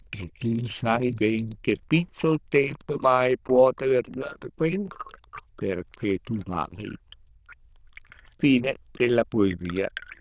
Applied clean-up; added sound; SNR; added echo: neural diffusion model UNIVERSE++.